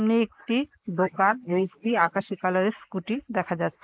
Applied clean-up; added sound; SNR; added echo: neural mask model Resemble Enhance denoiser.